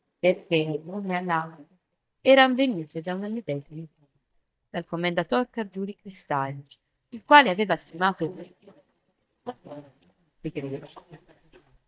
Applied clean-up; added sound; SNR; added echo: neural mask model DeepFilterNet 3.